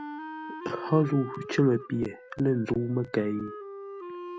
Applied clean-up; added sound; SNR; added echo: none; Wind instrument, woodwind instrument; 12 dB; none.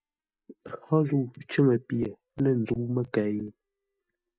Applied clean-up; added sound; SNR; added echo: neural mask model DeepFilterNet 3.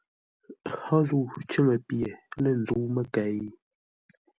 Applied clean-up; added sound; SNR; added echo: none; none; none; none.